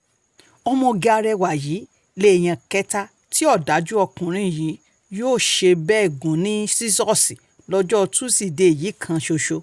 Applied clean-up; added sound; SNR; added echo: none; none; none; none.